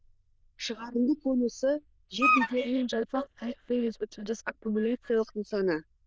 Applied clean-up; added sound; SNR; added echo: neural diffusion model UNIVERSE++.